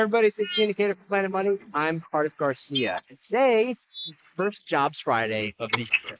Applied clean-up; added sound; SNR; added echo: neural mask model Resemble Enhance denoiser.